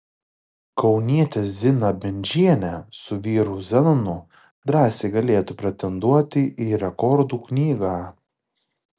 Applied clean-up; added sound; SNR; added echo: none; none; none; none.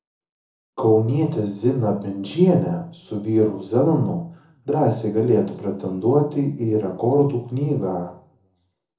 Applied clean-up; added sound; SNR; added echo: none; none; none; reverberation time 0.6 s.